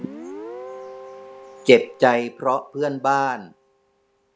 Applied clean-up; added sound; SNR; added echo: none; Guitar; 18 dB; none.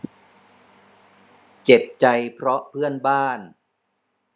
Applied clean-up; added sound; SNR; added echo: none; none; none; none.